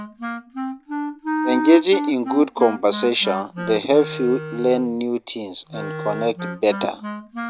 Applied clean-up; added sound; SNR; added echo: none; Wind instrument, woodwind instrument; 8 dB; none.